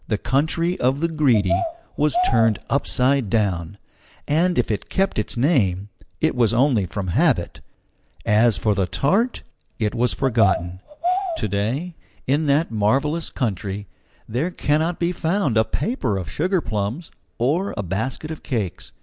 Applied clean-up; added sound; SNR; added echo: none; Bird vocalization, bird call, bird song; 6 dB; none.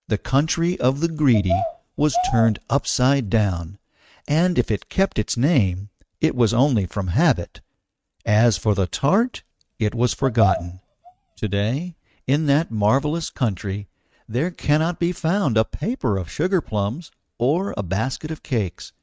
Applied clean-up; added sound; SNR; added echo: neural mask model RNNoise.